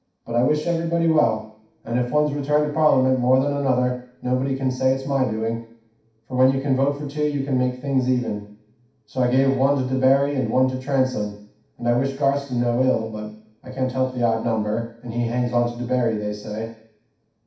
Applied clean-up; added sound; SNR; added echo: none; none; none; reverberation time 0.6 s.